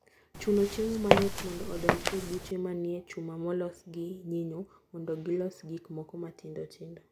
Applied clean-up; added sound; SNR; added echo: none; Walk, footsteps; -4 dB; none.